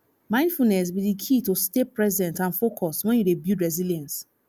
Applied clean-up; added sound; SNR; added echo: none; none; none; none.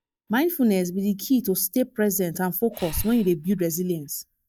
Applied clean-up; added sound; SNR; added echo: neural mask model DeepFilterNet 3.